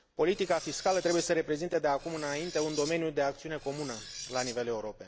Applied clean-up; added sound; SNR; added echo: none; Cutlery, silverware; 13 dB; none.